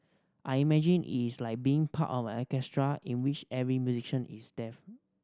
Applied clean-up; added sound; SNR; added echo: none; none; none; none.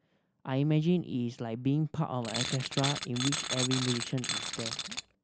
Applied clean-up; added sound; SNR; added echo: none; Tools; 3 dB; none.